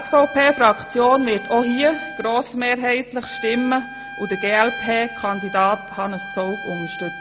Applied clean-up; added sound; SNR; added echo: none; Trumpet; 12 dB; none.